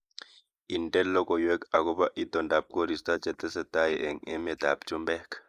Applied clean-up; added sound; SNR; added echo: neural mask model Resemble Enhance denoiser.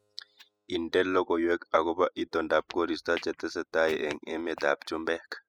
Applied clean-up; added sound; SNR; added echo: classical method spectral subtraction.